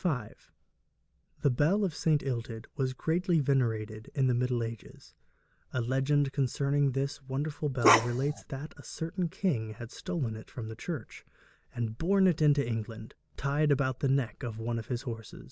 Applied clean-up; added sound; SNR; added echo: none; Bark; -3 dB; none.